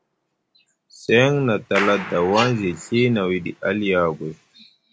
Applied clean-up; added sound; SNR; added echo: none; Clapping; 14 dB; none.